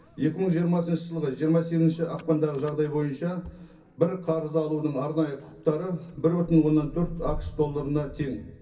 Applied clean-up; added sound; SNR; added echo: none; Engine starting / Motor vehicle (road); 17 dB; reverberation time 0.3 s.